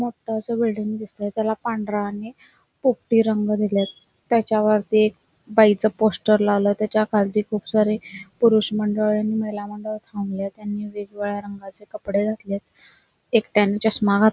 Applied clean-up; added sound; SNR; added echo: none; none; none; none.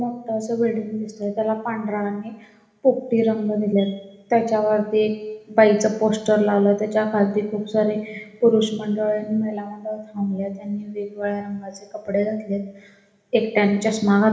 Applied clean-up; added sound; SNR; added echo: none; none; none; reverberation time 1.0 s.